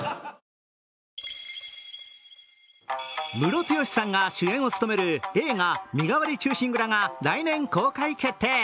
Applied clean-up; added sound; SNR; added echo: none; none; none; none.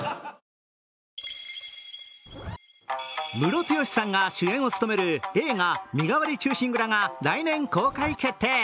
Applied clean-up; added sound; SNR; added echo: none; Zipper (clothing); 11 dB; none.